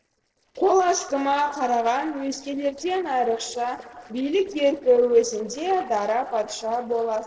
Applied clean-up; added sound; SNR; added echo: neural separator model SepFormer DNS4.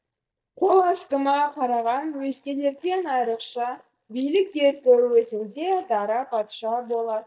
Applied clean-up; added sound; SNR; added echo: neural mask model DeepFilterNet 3.